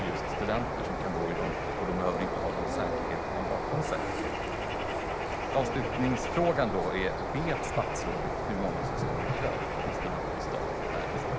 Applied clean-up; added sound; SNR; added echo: none; Bird; -2 dB; none.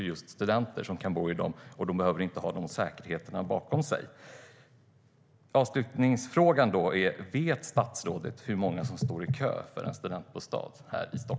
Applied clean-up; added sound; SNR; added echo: none; none; none; none.